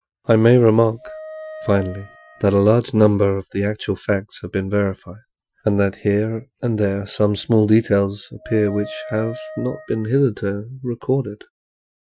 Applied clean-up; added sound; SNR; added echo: classical method Wiener filter.